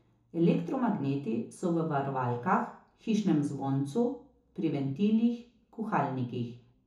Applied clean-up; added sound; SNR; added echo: none; none; none; reverberation time 0.7 s.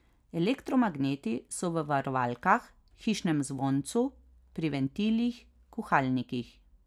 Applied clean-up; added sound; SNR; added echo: none; none; none; none.